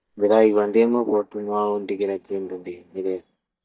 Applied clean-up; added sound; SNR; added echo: neural mask model DeepFilterNet 3.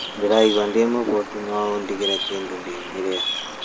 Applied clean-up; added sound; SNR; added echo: none; Bird vocalization, bird call, bird song; 7 dB; reverberation time 2.2 s.